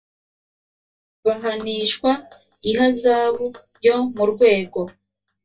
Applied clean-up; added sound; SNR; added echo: neural mask model DeepFilterNet 3.